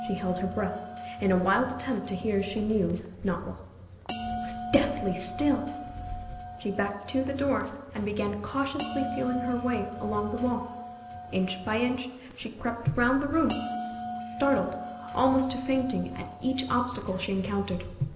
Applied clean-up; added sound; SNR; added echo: none; Bell; 11 dB; reverberation time 1.4 s.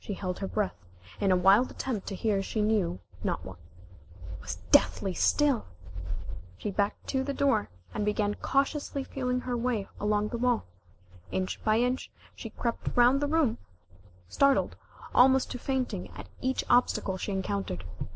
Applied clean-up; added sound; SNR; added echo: none; none; none; none.